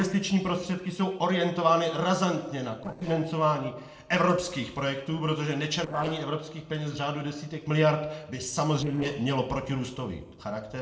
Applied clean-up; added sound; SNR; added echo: neural separator model SepFormer DNS4.